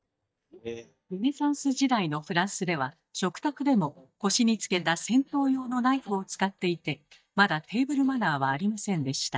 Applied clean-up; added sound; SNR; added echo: neural mask model DeepFilterNet 3.